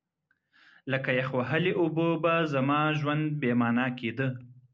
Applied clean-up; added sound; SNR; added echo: none; none; none; none.